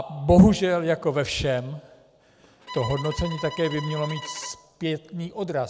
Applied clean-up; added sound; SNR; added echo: none; Bowed string instrument; 14 dB; none.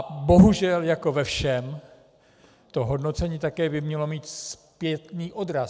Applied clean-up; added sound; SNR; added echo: none; none; none; none.